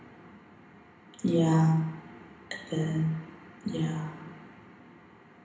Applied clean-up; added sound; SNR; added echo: none; none; none; reverberation time 0.8 s.